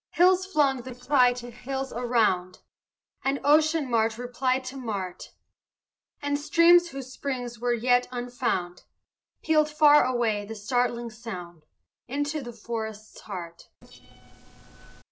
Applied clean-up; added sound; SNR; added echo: neural separator model SepFormer DNS4.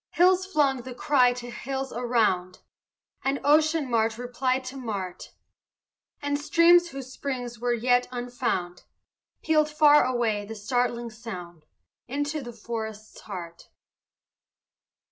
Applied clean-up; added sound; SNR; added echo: none; none; none; none.